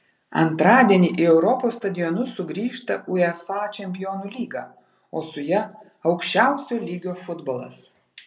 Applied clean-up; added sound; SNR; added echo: none; none; none; none.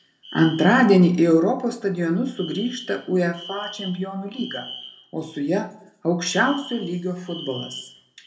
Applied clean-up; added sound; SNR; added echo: none; Alarm; 18 dB; reverberation time 0.3 s.